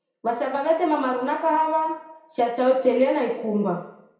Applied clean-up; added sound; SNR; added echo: none; none; none; reverberation time 0.6 s.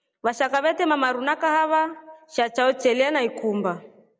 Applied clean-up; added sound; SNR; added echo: none; none; none; none.